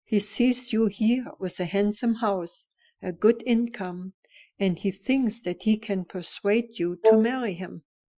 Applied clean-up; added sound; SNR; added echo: classical method Wiener filter.